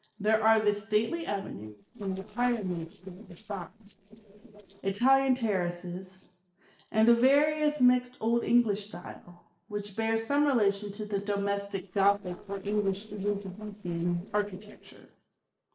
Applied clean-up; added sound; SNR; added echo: neural separator model SepFormer DNS4.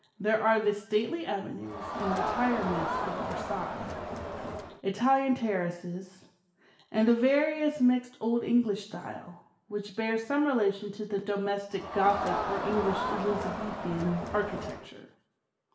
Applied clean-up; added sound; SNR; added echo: none; Crowd; 4 dB; reverberation time 0.7 s.